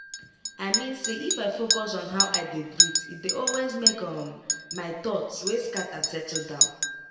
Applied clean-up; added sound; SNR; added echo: none; Chink, clink; -4 dB; reverberation time 1.3 s.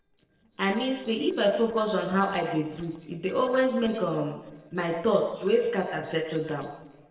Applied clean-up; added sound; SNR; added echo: neural separator model SepFormer DNS4.